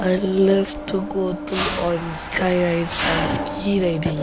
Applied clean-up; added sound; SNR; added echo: none; Mechanisms; 6 dB; none.